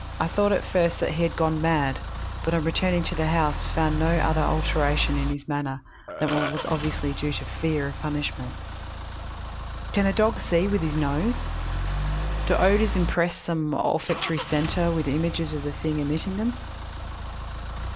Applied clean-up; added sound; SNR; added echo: none; Idling / Engine starting / Accelerating, revving, vroom / Car + Burping, eructation; 4 dB; none.